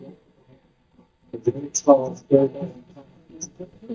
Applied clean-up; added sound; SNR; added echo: neural mask model DeepFilterNet 3.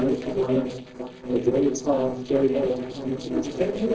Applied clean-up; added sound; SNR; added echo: neural separator model SepFormer DNS4.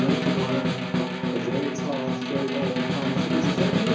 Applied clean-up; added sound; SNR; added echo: none; Snare drum; -4 dB; reverberation time 0.7 s.